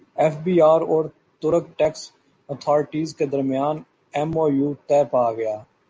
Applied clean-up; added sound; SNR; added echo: none; none; none; none.